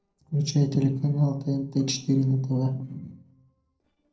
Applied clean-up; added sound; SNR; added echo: neural separator model SepFormer DNS4.